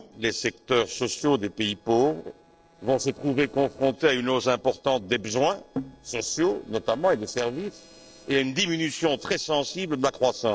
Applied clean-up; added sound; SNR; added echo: neural separator model SepFormer DNS4.